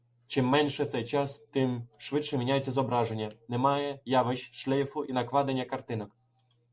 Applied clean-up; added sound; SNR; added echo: none; none; none; none.